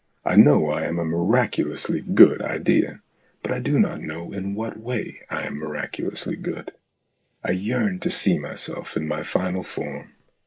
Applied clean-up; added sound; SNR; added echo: neural mask model Resemble Enhance denoiser.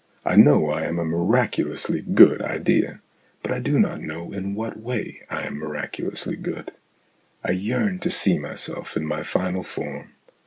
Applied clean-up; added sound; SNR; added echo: none; none; none; none.